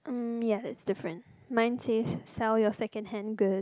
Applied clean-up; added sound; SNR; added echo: none; none; none; none.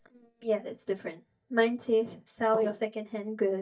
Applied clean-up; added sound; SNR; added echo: neural mask model DeepFilterNet 3.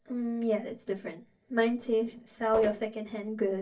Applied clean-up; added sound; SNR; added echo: neural separator model SepFormer DNS4.